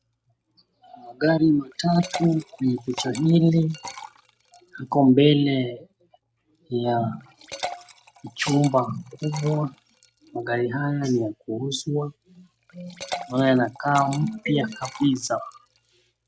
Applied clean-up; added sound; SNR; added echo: none; Liquid; 17 dB; none.